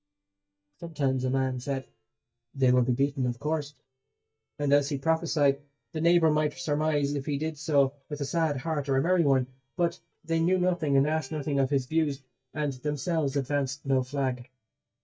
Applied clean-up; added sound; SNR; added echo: neural mask model DeepFilterNet 3.